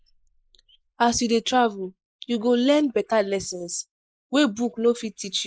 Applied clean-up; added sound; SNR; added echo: neural mask model Resemble Enhance denoiser.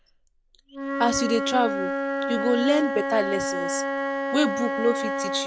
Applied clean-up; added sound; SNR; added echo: none; Wind instrument, woodwind instrument; 1 dB; none.